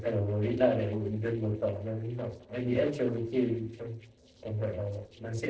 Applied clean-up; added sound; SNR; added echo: neural separator model SepFormer DNS4.